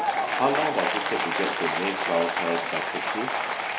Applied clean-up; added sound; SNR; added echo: none; Applause / Crowd; -2 dB; none.